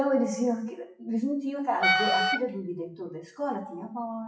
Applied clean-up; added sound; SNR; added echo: classical method WPE with log-MMSE.